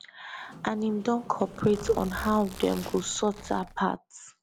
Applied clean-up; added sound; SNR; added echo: none; Sliding door + Zipper (clothing); 14 dB; none.